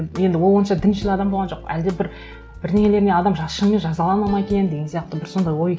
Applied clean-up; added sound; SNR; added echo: none; none; none; none.